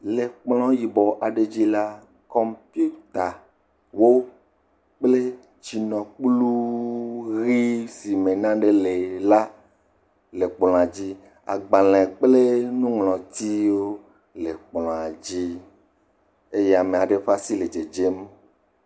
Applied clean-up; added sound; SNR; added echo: none; none; none; none.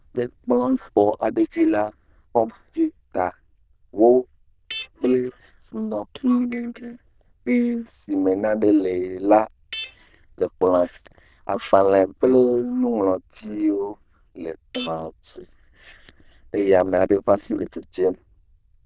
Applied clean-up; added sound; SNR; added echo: neural diffusion model UNIVERSE++.